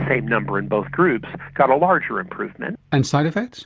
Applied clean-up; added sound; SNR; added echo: none; Bowed string instrument; 15 dB; none.